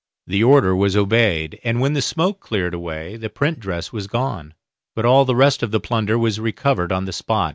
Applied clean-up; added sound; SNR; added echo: none; none; none; none.